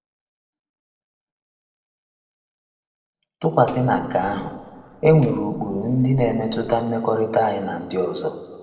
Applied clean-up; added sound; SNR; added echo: neural separator model SepFormer DNS4.